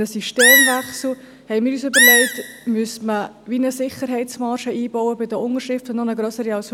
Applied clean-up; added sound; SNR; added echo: none; Animal; -4 dB; none.